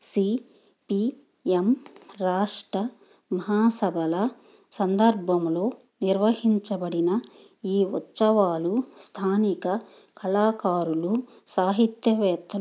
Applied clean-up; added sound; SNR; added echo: none; none; none; none.